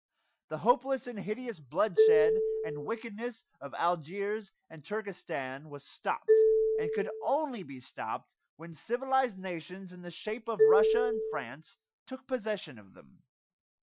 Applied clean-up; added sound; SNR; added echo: classical method Wiener filter.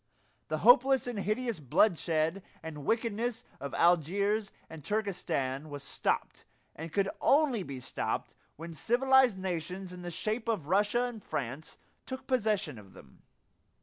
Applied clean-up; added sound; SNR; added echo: none; none; none; none.